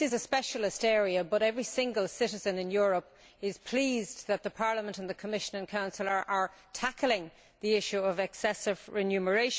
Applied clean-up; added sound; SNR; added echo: none; none; none; none.